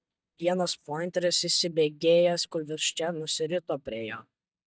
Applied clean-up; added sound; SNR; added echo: neural mask model DeepFilterNet 3.